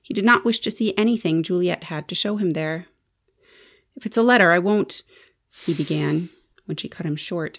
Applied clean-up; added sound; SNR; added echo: none; Respiratory sounds; 19 dB; none.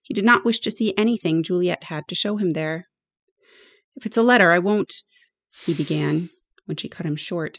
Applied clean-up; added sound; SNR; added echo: classical method spectral subtraction.